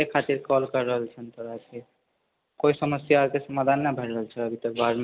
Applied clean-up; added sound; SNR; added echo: none; none; none; none.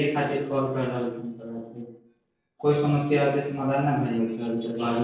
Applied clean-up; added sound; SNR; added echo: neural separator model SepFormer DNS4.